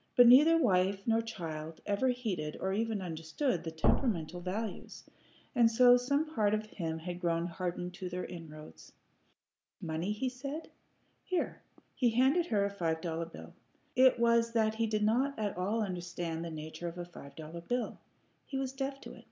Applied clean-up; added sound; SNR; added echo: none; Thump, thud; -1 dB; none.